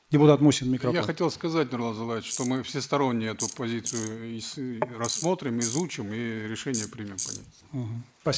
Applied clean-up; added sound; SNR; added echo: neural mask model Resemble Enhance denoiser.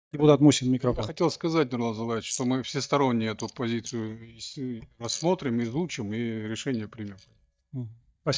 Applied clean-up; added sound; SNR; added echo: neural mask model DeepFilterNet 3.